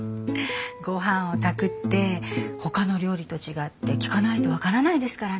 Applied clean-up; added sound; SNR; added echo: none; none; none; none.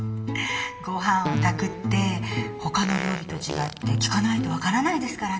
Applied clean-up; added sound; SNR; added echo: none; Fart; 11 dB; reverberation time 2.5 s.